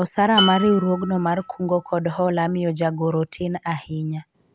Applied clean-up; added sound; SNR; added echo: none; Dishes, pots, and pans; 9 dB; none.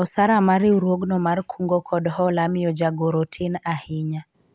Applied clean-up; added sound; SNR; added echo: none; none; none; none.